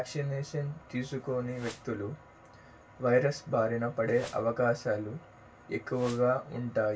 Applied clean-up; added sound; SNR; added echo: none; Whoosh, swoosh, swish; 16 dB; reverberation time 0.2 s.